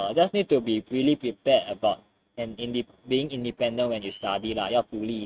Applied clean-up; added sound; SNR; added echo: neural mask model RNNoise.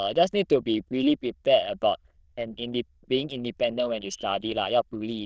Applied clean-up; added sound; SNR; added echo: neural diffusion model UNIVERSE++.